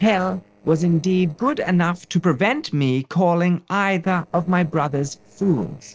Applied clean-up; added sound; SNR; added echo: neural separator model SepFormer DNS4.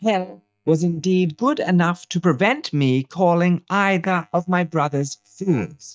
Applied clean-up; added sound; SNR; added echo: neural mask model DeepFilterNet 3.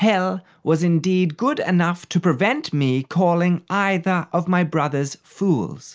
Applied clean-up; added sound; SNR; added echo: none; none; none; none.